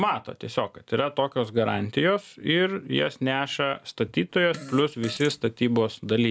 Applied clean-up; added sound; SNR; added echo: none; Fart; 17 dB; none.